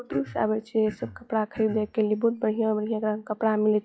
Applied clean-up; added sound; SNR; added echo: classical method log-MMSE.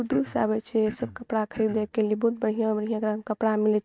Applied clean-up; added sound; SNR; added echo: neural mask model RNNoise.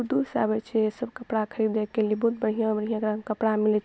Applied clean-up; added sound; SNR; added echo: none; none; none; none.